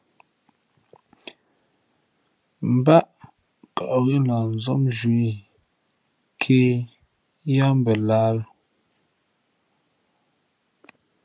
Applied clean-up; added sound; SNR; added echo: none; none; none; none.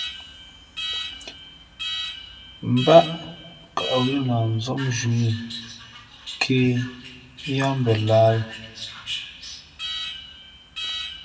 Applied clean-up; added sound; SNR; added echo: none; Alarm; 10 dB; reverberation time 1.0 s.